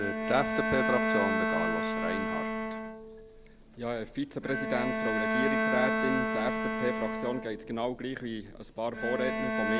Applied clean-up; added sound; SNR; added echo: none; Bowed string instrument; -2 dB; none.